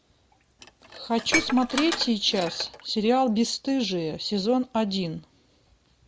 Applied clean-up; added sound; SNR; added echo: none; Dishes, pots, and pans; 7 dB; none.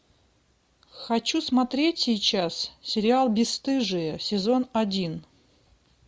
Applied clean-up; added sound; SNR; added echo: none; none; none; none.